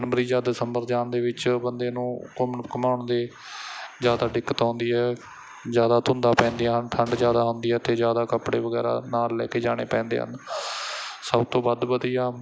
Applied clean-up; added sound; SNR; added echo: none; Explosion; 12 dB; none.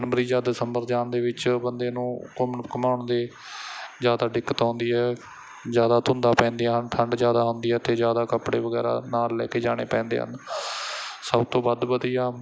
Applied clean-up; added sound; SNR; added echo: none; none; none; none.